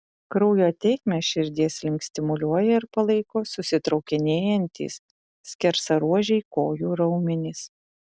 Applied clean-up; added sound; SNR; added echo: none; none; none; none.